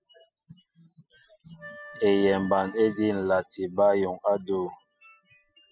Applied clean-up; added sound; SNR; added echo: classical method spectral subtraction.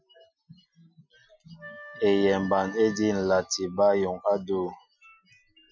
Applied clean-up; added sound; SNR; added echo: classical method Wiener filter.